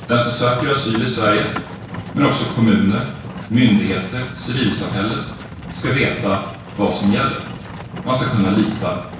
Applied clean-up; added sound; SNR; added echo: none; Livestock, farm animals, working animals; 11 dB; reverberation time 0.6 s.